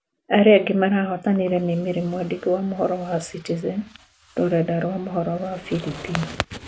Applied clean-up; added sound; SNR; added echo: none; none; none; none.